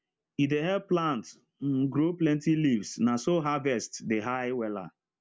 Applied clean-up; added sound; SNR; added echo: none; none; none; none.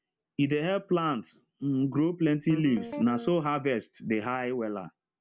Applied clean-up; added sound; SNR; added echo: none; Guitar; 11 dB; none.